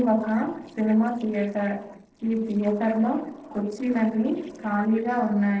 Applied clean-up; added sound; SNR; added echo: neural separator model SepFormer DNS4.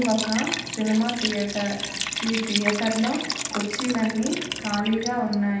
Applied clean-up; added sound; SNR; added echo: none; Liquid; 6 dB; reverberation time 0.8 s.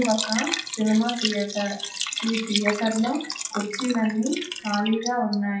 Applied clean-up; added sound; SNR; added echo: classical method WPE with log-MMSE.